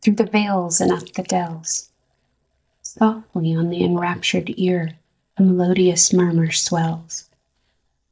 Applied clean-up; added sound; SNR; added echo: neural mask model DeepFilterNet 3.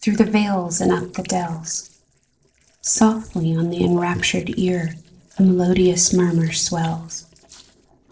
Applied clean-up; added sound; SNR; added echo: neural separator model SepFormer DNS4.